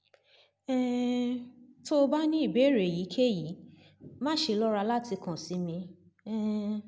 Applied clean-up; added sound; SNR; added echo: none; none; none; none.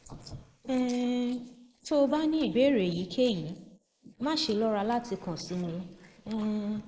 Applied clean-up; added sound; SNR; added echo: neural mask model Resemble Enhance denoiser.